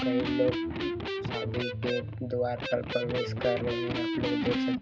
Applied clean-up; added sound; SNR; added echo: none; Electric guitar; 0 dB; none.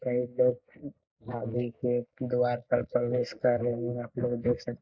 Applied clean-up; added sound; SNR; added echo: neural mask model Resemble Enhance denoiser.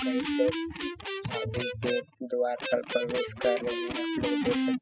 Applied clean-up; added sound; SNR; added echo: classical method spectral subtraction.